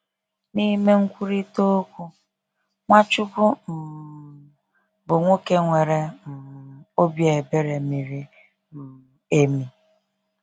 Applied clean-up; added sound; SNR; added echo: none; none; none; none.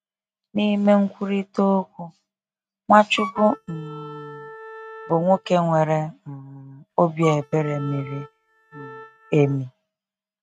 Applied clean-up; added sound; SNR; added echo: neural mask model RNNoise.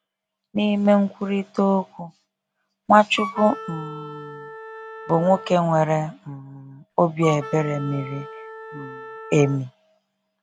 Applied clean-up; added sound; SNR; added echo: none; Wind instrument, woodwind instrument; 13 dB; none.